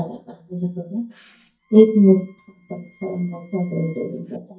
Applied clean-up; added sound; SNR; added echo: neural mask model DeepFilterNet 3.